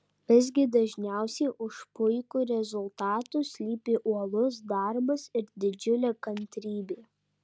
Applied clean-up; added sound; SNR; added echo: none; none; none; none.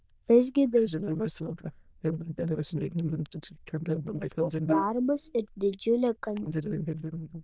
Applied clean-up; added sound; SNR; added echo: neural diffusion model UNIVERSE++.